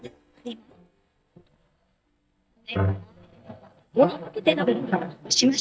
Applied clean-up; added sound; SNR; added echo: neural mask model DeepFilterNet 3.